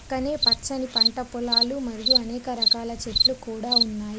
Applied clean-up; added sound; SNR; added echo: none; Cricket; -4 dB; none.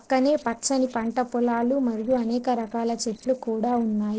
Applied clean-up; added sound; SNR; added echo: neural separator model SepFormer DNS4.